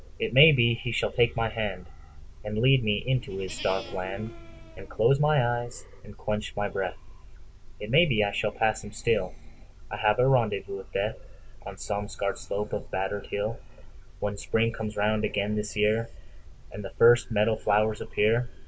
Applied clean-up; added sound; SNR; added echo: none; Livestock, farm animals, working animals; 16 dB; none.